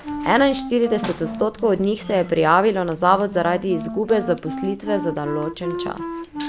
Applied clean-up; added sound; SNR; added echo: none; Wind instrument, woodwind instrument + Scissors; 10 dB; none.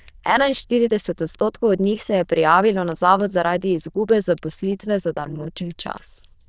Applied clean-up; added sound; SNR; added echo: neural diffusion model UNIVERSE++.